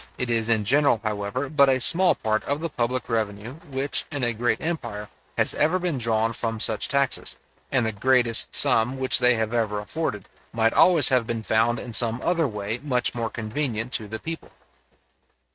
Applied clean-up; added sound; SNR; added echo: neural mask model RNNoise.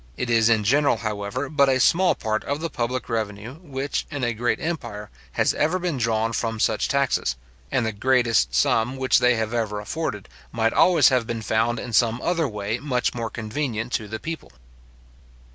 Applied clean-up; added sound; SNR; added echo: none; none; none; none.